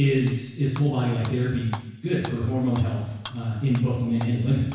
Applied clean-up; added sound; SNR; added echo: none; Shatter / Hammer; 18 dB; reverberation time 1.1 s.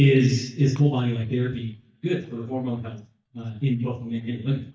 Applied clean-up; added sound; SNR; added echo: neural mask model DeepFilterNet 3.